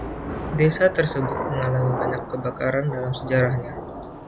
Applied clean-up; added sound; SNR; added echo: none; Thunder / Rain; 7 dB; none.